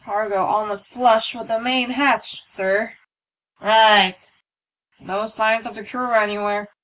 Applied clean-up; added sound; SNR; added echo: none; none; none; none.